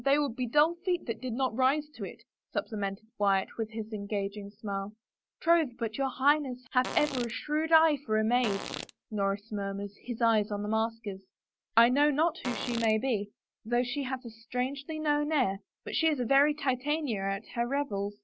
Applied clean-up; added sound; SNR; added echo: none; Fart; 10 dB; none.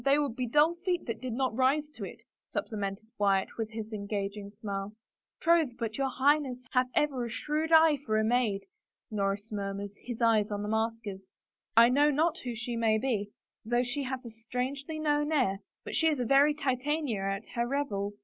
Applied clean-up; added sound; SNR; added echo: none; none; none; none.